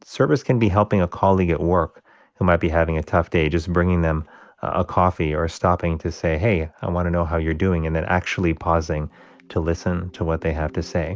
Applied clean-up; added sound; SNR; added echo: none; none; none; none.